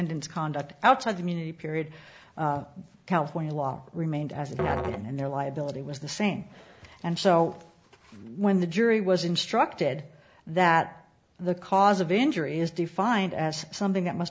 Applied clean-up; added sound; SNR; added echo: none; Musical instrument; 10 dB; none.